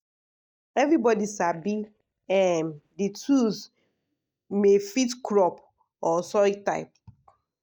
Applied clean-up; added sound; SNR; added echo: neural mask model DeepFilterNet 3.